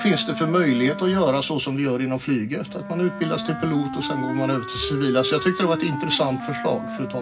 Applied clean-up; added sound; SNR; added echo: none; Wind instrument, woodwind instrument; 8 dB; reverberation time 0.4 s.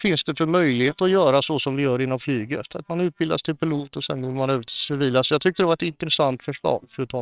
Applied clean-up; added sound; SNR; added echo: neural separator model SepFormer WHAMR!.